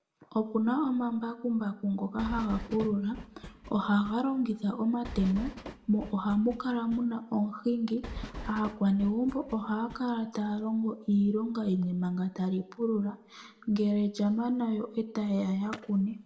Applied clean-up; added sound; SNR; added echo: none; Train; 13 dB; reverberation time 0.5 s.